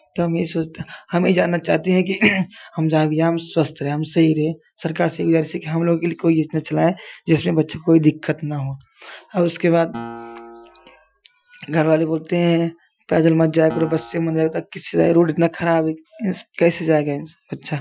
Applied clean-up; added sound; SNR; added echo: classical method Wiener filter.